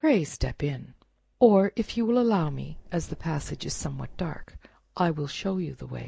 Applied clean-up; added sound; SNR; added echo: neural mask model DeepFilterNet 3.